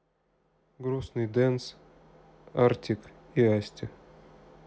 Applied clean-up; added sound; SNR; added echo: none; none; none; none.